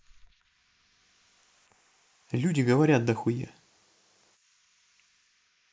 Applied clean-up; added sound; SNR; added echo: neural mask model Resemble Enhance denoiser.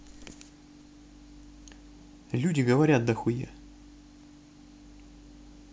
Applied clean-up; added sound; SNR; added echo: none; none; none; none.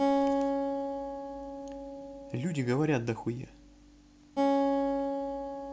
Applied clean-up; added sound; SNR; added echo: none; Acoustic guitar; -5 dB; none.